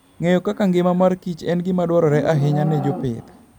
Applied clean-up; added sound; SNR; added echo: none; Livestock, farm animals, working animals; 13 dB; none.